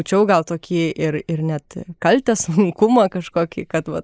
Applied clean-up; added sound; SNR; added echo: neural mask model Resemble Enhance denoiser.